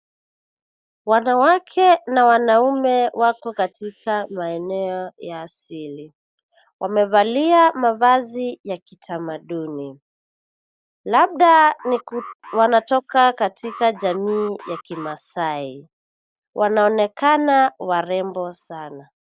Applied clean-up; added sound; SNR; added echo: neural mask model Resemble Enhance denoiser.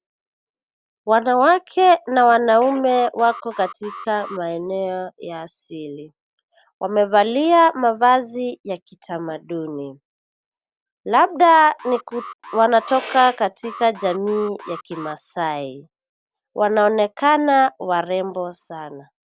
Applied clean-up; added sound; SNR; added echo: none; Alarm; 17 dB; none.